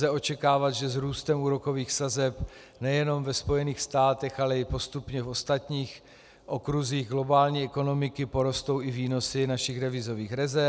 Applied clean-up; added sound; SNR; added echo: none; none; none; none.